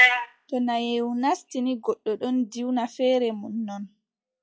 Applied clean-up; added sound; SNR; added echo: classical method log-MMSE.